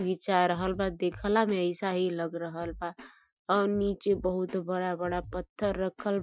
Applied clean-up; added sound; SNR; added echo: classical method Wiener filter.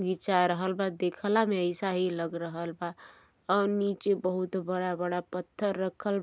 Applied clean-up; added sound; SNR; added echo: none; none; none; none.